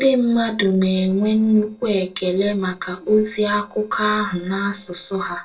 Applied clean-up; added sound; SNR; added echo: neural separator model SepFormer DNS4.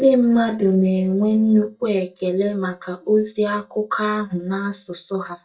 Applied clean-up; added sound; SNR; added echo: neural mask model DeepFilterNet 3.